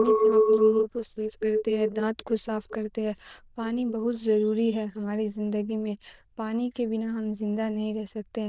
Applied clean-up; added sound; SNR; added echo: neural diffusion model UNIVERSE++.